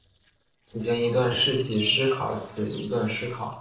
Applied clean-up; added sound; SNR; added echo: neural separator model SepFormer DNS4.